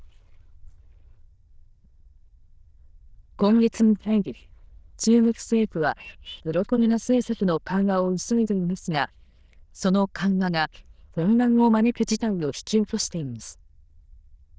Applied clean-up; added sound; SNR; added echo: neural diffusion model UNIVERSE++.